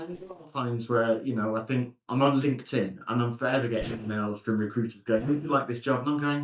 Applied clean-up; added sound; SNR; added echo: neural mask model DeepFilterNet 3.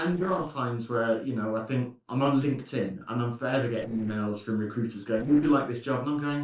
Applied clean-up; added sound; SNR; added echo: neural separator model SepFormer DNS4.